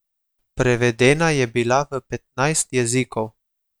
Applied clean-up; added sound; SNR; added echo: none; none; none; none.